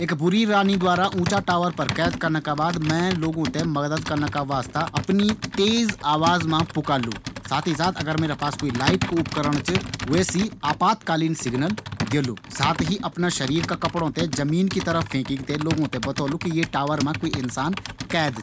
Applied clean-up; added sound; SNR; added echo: none; Computer keyboard; 8 dB; none.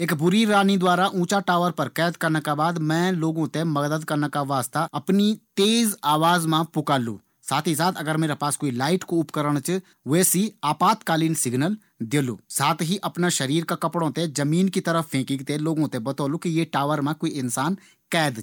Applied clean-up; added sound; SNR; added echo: none; none; none; none.